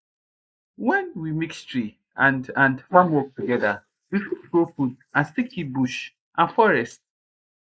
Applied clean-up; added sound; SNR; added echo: neural mask model Resemble Enhance denoiser.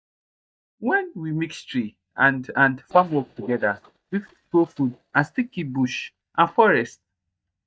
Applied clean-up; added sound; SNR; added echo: neural mask model DeepFilterNet 3.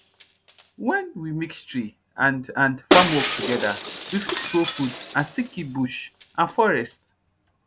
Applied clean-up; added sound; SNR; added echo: none; Shatter; 2 dB; none.